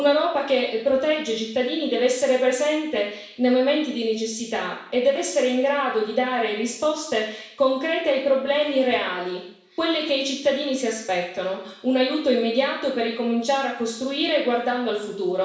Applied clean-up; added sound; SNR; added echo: none; none; none; reverberation time 0.7 s.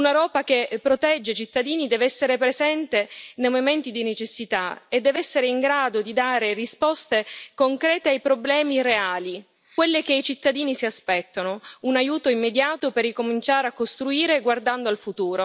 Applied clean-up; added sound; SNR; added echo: none; none; none; none.